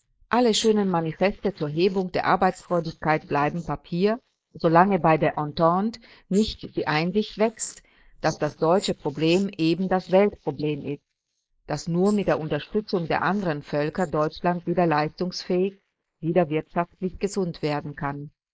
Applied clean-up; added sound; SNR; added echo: neural mask model Resemble Enhance denoiser.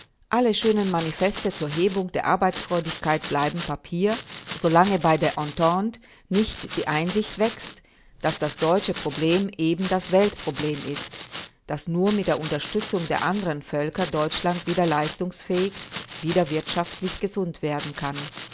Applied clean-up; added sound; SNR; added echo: none; Domestic sounds, home sounds; 9 dB; none.